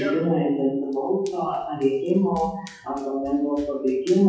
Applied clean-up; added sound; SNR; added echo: classical method WPE with log-MMSE.